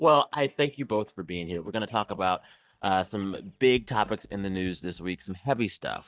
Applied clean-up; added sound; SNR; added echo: neural mask model DeepFilterNet 3.